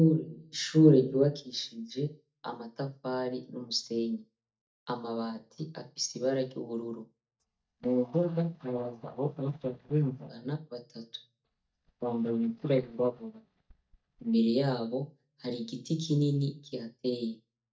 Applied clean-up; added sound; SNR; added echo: neural mask model DeepFilterNet 3.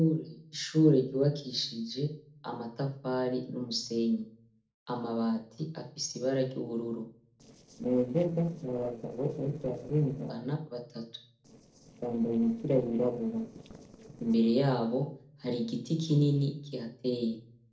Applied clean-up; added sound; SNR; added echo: neural separator model SepFormer DNS4.